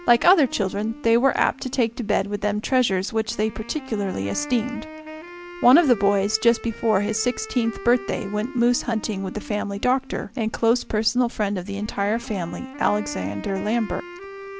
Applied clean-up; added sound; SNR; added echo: none; Wind instrument, woodwind instrument; 16 dB; none.